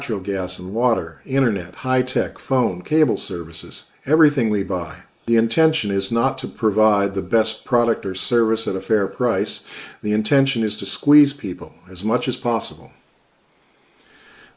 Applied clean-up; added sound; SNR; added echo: neural mask model Resemble Enhance denoiser.